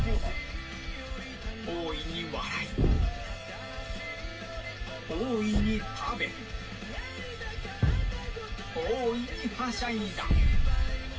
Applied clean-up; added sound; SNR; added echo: none; Thump, thud; -2 dB; reverberation time 0.1 s.